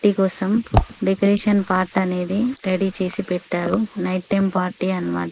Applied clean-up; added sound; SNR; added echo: neural mask model Resemble Enhance denoiser.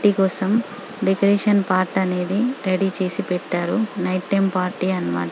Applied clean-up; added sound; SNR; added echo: none; none; none; none.